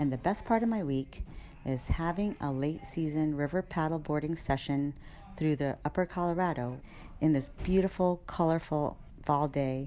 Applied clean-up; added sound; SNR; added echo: none; none; none; none.